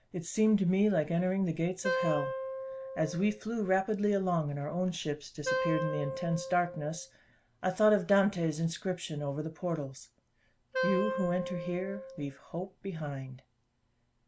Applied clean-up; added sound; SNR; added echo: none; Wind instrument, woodwind instrument; 5 dB; none.